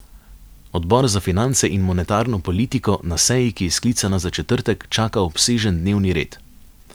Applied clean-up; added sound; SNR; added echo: none; none; none; none.